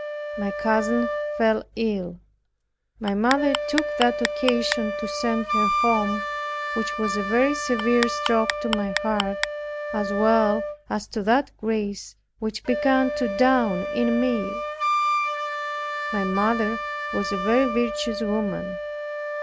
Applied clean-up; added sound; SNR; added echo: none; Wind instrument, woodwind instrument + Clock; 3 dB; none.